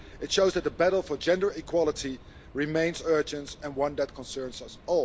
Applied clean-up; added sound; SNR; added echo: none; Subway, metro, underground; 19 dB; none.